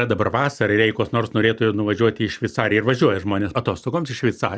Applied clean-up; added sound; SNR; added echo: none; none; none; none.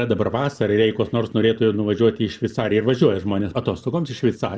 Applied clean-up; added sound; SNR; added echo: none; none; none; reverberation time 1.3 s.